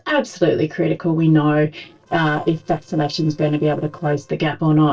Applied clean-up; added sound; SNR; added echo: neural separator model SepFormer DNS4.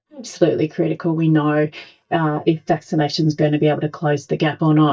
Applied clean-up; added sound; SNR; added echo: neural mask model DeepFilterNet 3.